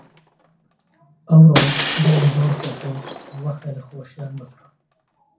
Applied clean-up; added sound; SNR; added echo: none; Shatter; 7 dB; reverberation time 0.3 s.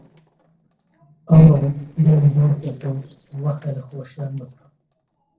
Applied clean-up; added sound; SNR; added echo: neural separator model SepFormer DNS4.